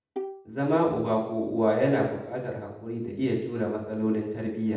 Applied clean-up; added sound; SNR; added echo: none; Bowed string instrument; 13 dB; reverberation time 0.8 s.